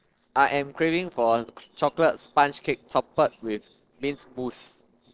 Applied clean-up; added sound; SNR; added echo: neural separator model SepFormer DNS4.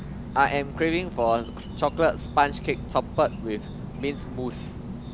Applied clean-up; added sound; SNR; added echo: none; Insect; 9 dB; none.